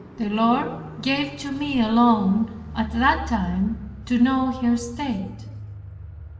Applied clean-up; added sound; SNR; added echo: none; Car; 13 dB; reverberation time 0.9 s.